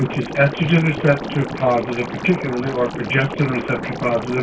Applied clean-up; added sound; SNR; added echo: none; Liquid; 9 dB; reverberation time 0.1 s.